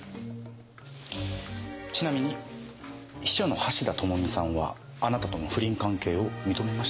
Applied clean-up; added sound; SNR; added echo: none; none; none; none.